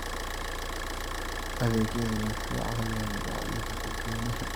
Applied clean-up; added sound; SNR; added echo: none; Idling / Car; -1 dB; none.